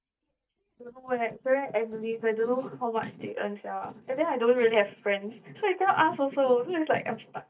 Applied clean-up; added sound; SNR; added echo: neural mask model DeepFilterNet 3.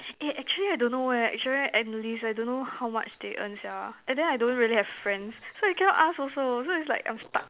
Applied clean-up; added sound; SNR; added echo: none; none; none; none.